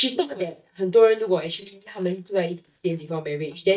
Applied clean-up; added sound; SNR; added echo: neural mask model DeepFilterNet 3.